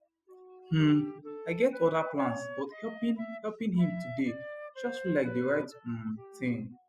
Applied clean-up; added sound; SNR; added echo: classical method spectral subtraction.